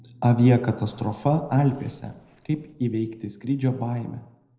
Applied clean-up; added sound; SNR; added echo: neural separator model SepFormer DNS4.